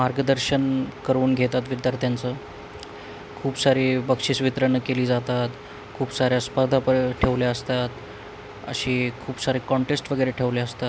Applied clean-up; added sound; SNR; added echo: none; none; none; none.